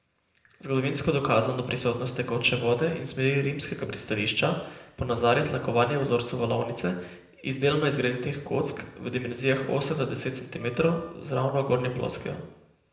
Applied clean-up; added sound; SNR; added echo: neural separator model SepFormer DNS4.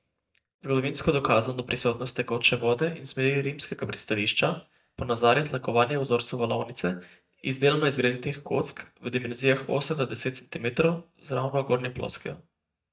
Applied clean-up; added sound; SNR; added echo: neural mask model DeepFilterNet 3.